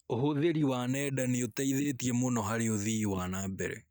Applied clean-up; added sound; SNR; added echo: neural mask model DeepFilterNet 3.